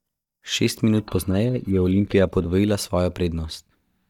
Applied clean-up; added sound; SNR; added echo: neural mask model DeepFilterNet 3.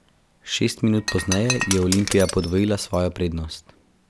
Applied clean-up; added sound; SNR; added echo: none; Shatter; 7 dB; none.